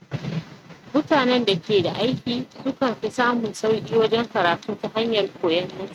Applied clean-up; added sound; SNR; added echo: neural mask model RNNoise.